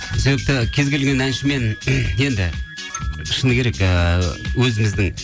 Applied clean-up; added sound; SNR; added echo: none; Wind instrument, woodwind instrument + Marimba, xylophone; 18 dB; none.